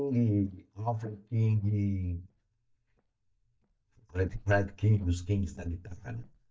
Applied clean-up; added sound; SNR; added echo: neural mask model DeepFilterNet 3.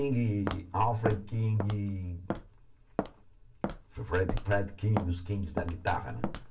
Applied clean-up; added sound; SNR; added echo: none; Walk, footsteps; 8 dB; reverberation time 0.2 s.